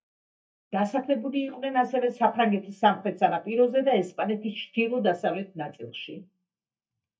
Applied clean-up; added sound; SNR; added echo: neural mask model DeepFilterNet 3.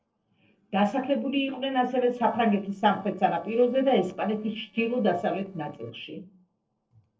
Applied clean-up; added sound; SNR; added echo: neural separator model SepFormer DNS4.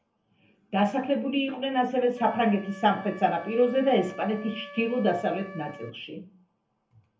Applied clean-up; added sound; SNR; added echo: none; Wind instrument, woodwind instrument; 19 dB; reverberation time 0.3 s.